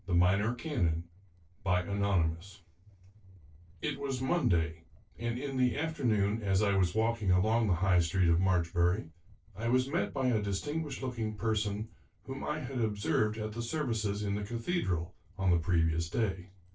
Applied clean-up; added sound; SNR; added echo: neural separator model SepFormer DNS4.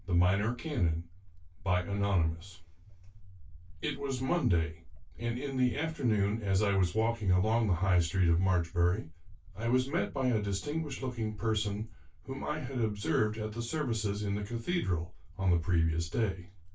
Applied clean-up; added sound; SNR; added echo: none; Walk, footsteps; 17 dB; reverberation time 0.1 s.